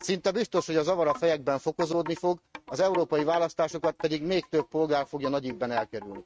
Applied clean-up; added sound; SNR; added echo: neural mask model RNNoise.